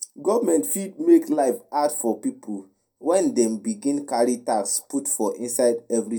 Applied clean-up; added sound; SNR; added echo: none; none; none; reverberation time 0.2 s.